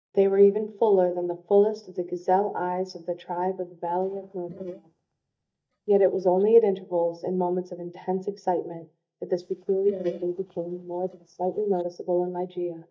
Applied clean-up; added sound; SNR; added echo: neural mask model DeepFilterNet 3.